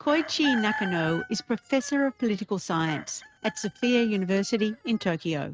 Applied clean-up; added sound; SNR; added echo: neural mask model RNNoise.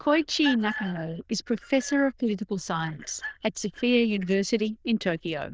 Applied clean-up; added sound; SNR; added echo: neural diffusion model UNIVERSE++.